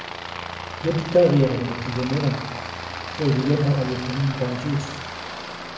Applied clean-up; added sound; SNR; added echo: none; Aircraft; 9 dB; reverberation time 0.7 s.